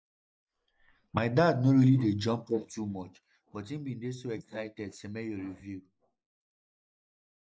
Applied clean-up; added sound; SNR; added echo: neural mask model Resemble Enhance denoiser.